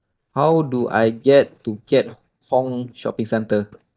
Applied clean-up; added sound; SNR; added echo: neural mask model DeepFilterNet 3.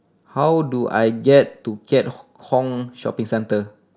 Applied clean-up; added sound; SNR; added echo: none; none; none; none.